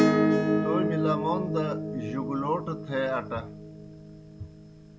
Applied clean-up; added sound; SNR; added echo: none; Acoustic guitar / Strum; -4 dB; none.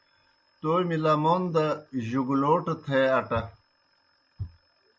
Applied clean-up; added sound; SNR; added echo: none; none; none; none.